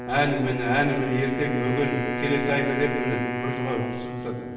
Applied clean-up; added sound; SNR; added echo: none; Wind instrument, woodwind instrument; 4 dB; reverberation time 1.0 s.